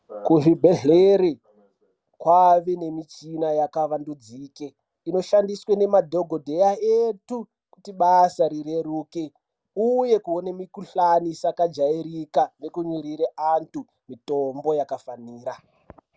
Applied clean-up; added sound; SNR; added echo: none; none; none; none.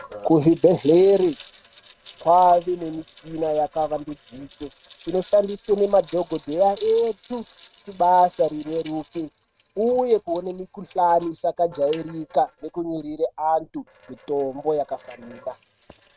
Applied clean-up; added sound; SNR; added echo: neural mask model RNNoise.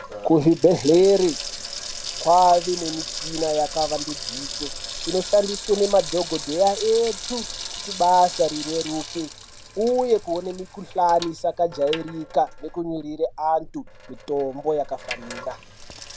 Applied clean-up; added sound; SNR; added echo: none; Sink (filling or washing) / Water tap, faucet; 11 dB; none.